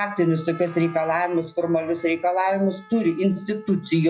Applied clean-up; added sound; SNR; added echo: classical method log-MMSE.